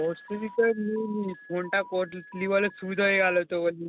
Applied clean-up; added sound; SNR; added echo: none; Alarm; 20 dB; none.